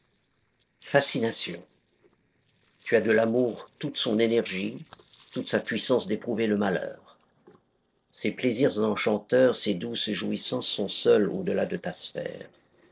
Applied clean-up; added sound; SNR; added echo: neural separator model SepFormer DNS4.